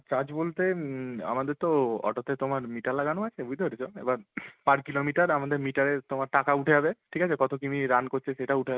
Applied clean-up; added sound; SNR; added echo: none; none; none; none.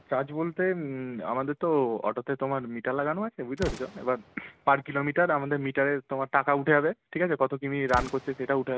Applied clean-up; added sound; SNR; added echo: none; Explosion; 18 dB; none.